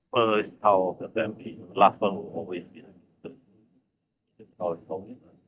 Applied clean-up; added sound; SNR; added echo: neural mask model DeepFilterNet 3.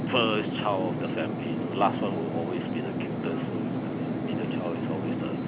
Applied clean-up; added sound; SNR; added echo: none; Fixed-wing aircraft, airplane; -2 dB; none.